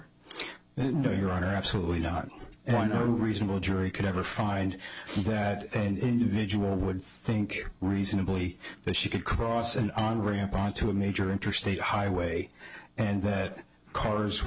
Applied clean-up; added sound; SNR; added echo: none; none; none; none.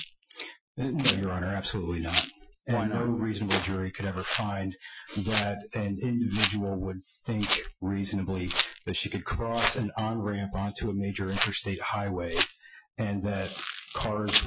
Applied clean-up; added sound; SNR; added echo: classical method Wiener filter.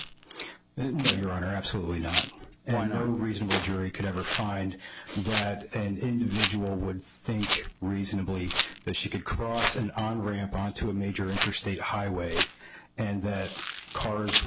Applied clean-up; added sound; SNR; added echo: none; Rattle; 3 dB; none.